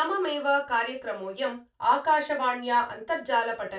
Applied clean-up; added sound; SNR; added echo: none; none; none; reverberation time 0.3 s.